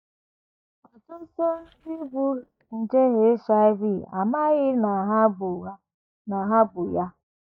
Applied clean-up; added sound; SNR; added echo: neural mask model DeepFilterNet 3.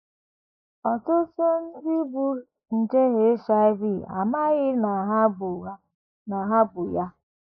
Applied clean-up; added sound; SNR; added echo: neural mask model Resemble Enhance denoiser.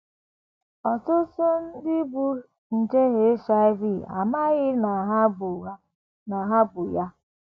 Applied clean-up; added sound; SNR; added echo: none; none; none; none.